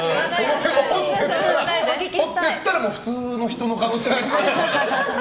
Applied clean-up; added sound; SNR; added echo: none; none; none; none.